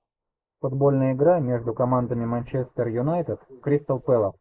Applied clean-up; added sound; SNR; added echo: neural mask model Resemble Enhance denoiser.